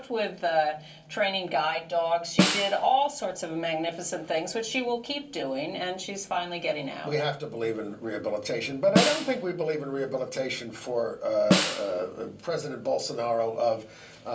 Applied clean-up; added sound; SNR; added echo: none; Snare drum; 0 dB; reverberation time 0.3 s.